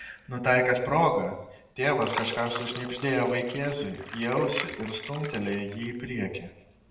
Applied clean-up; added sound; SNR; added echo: none; Fill (with liquid); 13 dB; reverberation time 0.7 s.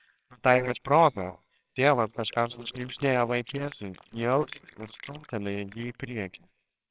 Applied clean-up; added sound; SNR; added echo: neural separator model SepFormer WHAMR!.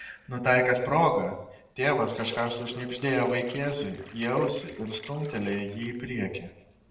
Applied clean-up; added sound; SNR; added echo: neural separator model SepFormer DNS4.